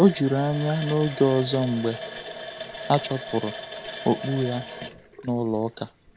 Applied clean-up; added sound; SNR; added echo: none; Water tap, faucet; 12 dB; none.